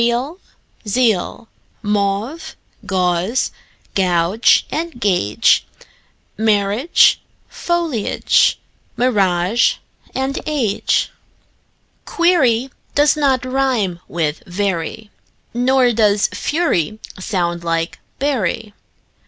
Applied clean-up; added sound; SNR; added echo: none; none; none; none.